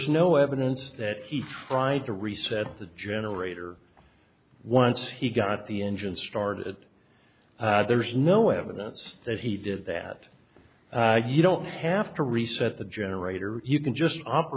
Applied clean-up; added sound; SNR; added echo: none; none; none; none.